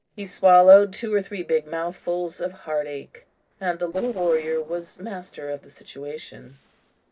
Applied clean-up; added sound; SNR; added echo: neural separator model SepFormer DNS4.